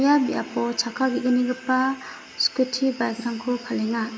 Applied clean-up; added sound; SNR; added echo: none; none; none; none.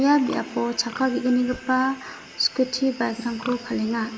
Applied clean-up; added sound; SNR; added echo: none; Livestock, farm animals, working animals; 19 dB; none.